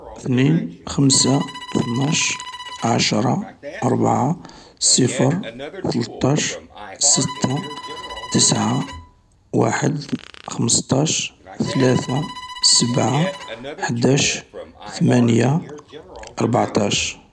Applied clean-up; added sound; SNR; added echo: none; Bowed string instrument + Fart; 14 dB; none.